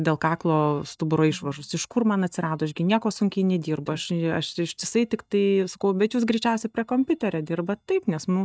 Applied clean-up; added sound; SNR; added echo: neural mask model DeepFilterNet 3.